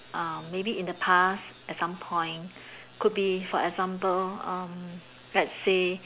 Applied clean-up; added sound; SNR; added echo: none; none; none; none.